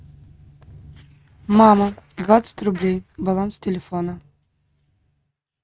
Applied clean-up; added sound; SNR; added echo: neural mask model RNNoise.